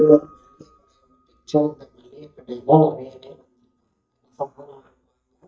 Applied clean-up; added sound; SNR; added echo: neural mask model DeepFilterNet 3.